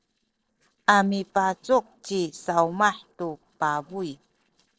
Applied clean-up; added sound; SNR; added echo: neural separator model SepFormer DNS4.